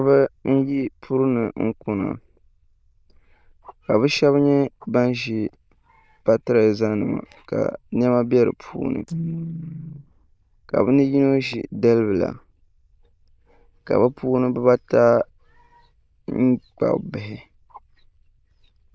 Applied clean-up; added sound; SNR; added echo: neural diffusion model UNIVERSE++.